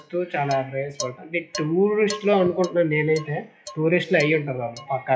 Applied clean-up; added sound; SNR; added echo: classical method WPE with log-MMSE.